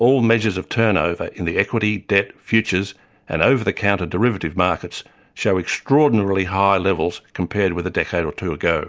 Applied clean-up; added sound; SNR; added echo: none; none; none; none.